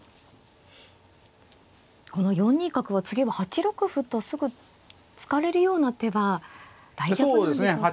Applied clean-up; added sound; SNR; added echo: none; none; none; none.